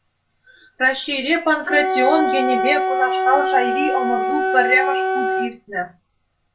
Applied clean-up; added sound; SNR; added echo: none; Wind instrument, woodwind instrument; 1 dB; reverberation time 0.2 s.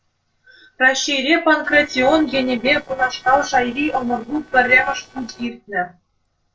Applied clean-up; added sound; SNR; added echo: neural separator model SepFormer DNS4.